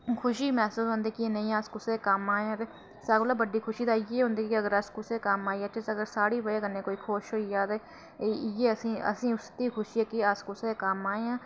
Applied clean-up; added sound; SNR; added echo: none; none; none; none.